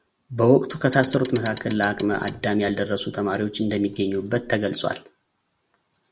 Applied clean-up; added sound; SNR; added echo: none; Clock; 15 dB; none.